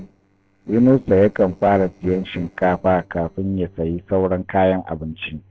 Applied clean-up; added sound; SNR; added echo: neural separator model SepFormer DNS4.